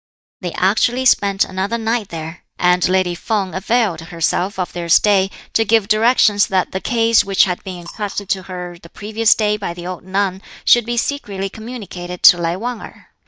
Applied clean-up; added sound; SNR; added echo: neural mask model DeepFilterNet 3.